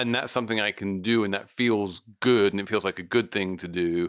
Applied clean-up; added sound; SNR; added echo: none; none; none; none.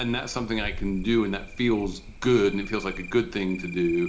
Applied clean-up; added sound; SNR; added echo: none; Cricket; 12 dB; reverberation time 0.4 s.